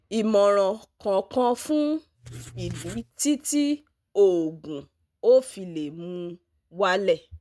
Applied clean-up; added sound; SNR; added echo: neural mask model RNNoise.